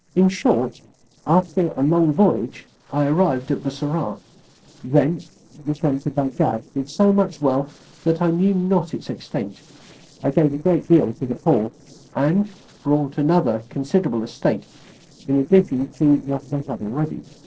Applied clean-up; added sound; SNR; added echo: neural separator model SepFormer DNS4.